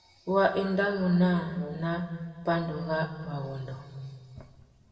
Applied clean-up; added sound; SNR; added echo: none; Brass instrument; 19 dB; reverberation time 1.8 s.